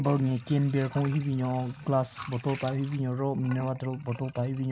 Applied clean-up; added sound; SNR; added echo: none; Sink (filling or washing) / Water; 18 dB; none.